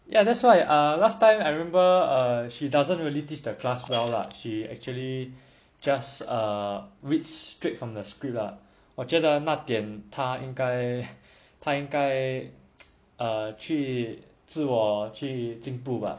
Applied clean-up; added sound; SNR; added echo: neural mask model Resemble Enhance denoiser.